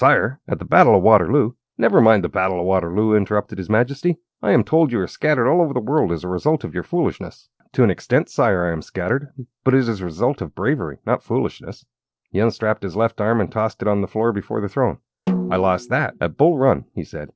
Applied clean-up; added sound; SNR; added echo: neural separator model SepFormer DNS4.